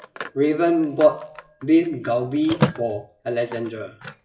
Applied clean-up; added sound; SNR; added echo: classical method WPE with log-MMSE.